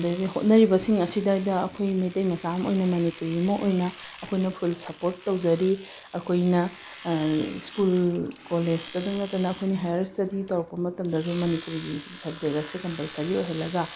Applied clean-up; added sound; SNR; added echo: none; Domestic sounds, home sounds; 17 dB; none.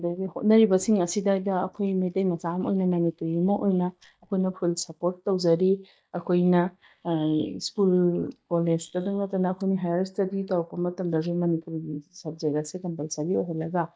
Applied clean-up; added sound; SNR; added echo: neural mask model DeepFilterNet 3.